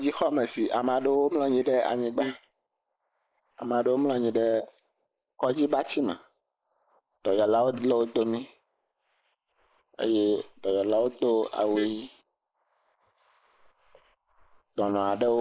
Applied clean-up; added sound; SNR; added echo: neural mask model Resemble Enhance denoiser.